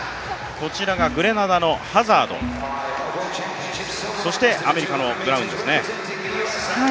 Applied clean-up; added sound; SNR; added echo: none; Bowed string instrument; 13 dB; none.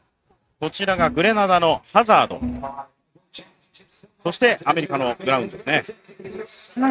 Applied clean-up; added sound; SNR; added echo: neural mask model RNNoise.